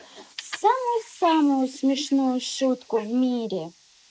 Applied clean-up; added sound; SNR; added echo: neural mask model Resemble Enhance denoiser.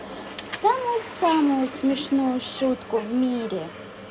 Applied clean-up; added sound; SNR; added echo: none; Toilet flush / Water; 16 dB; none.